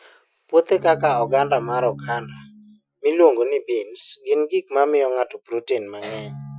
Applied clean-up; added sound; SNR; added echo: classical method Wiener filter.